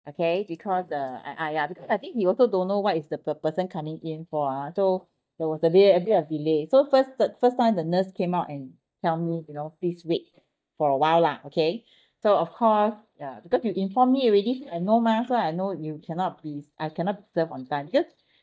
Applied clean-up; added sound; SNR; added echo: neural mask model DeepFilterNet 3.